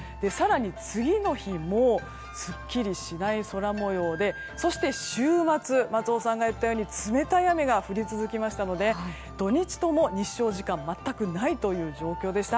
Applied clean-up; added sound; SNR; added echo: none; none; none; none.